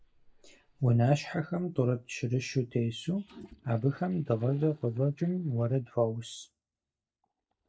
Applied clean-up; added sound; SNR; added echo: neural mask model DeepFilterNet 3.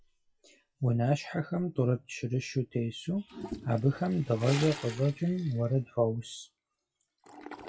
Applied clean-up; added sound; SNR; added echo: classical method WPE with log-MMSE.